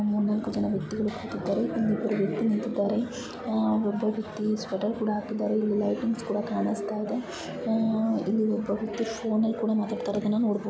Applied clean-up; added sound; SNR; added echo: none; none; none; none.